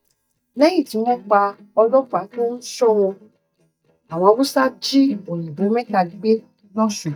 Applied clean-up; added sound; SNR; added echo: neural mask model DeepFilterNet 3.